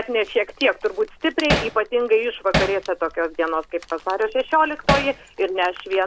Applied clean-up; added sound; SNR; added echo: none; Hammer; 2 dB; none.